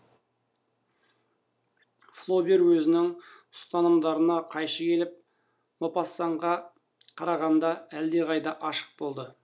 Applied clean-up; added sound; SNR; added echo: none; none; none; none.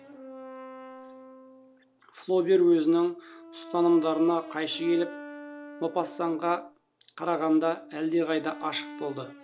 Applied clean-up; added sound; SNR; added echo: none; Brass instrument; 16 dB; none.